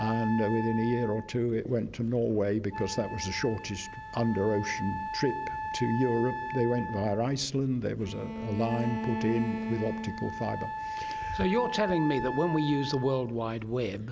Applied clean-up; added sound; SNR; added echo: none; Bowed string instrument + Wind instrument, woodwind instrument; 7 dB; none.